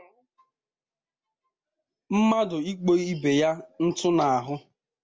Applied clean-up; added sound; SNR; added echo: none; none; none; none.